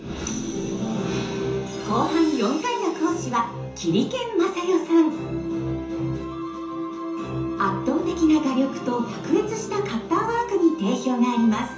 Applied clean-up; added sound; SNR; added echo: none; none; none; reverberation time 0.6 s.